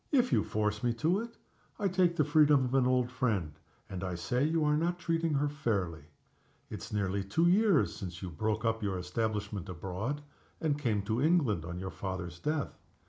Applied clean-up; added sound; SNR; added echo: none; none; none; none.